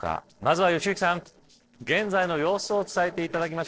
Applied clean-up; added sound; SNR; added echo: neural separator model SepFormer DNS4.